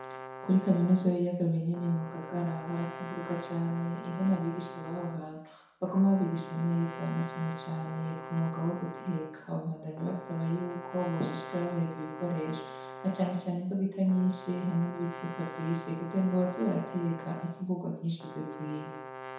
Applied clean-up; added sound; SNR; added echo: none; Brass instrument; 12 dB; reverberation time 0.7 s.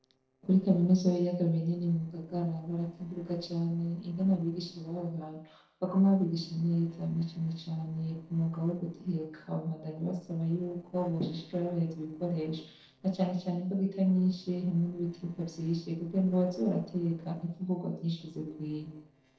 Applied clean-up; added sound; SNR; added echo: neural separator model SepFormer DNS4.